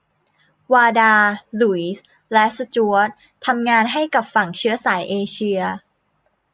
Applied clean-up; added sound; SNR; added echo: none; none; none; none.